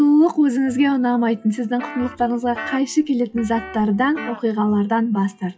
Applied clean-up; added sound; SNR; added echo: classical method WPE with log-MMSE.